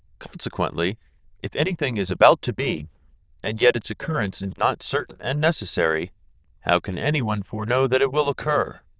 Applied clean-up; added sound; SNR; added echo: neural diffusion model UNIVERSE++.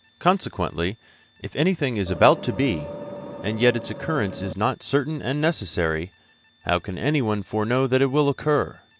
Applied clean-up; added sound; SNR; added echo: none; Vehicle; 11 dB; none.